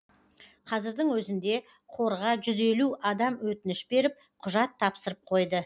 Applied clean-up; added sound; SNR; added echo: none; none; none; none.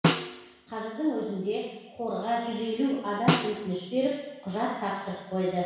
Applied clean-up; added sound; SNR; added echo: none; Snare drum; 2 dB; reverberation time 1.1 s.